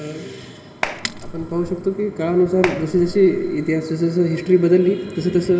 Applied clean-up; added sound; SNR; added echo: none; Clapping; 12 dB; reverberation time 1.6 s.